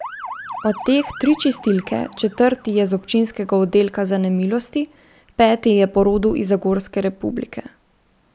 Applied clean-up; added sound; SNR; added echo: none; Motor vehicle (road) / Siren; 20 dB; none.